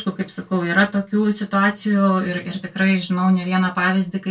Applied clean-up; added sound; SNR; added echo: none; none; none; reverberation time 0.2 s.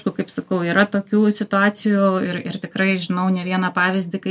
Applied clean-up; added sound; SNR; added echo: none; none; none; none.